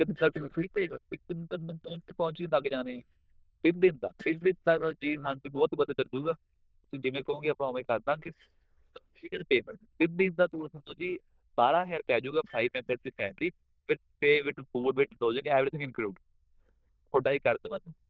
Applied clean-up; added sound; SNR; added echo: neural diffusion model UNIVERSE++.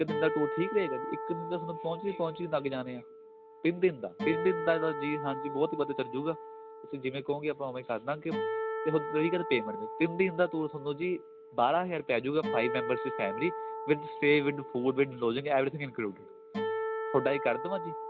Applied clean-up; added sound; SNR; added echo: none; Acoustic guitar; 6 dB; none.